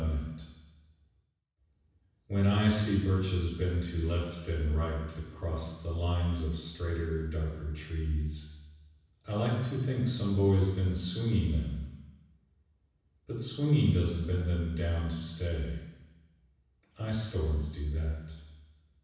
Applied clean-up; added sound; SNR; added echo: none; none; none; reverberation time 1.1 s.